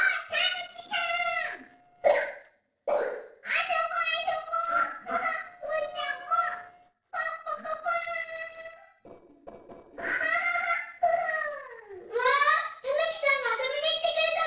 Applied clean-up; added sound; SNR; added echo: neural separator model SepFormer DNS4.